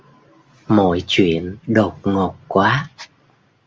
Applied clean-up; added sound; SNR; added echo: none; none; none; none.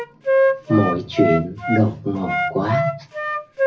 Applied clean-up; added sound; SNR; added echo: none; Wind instrument, woodwind instrument; 0 dB; reverberation time 0.4 s.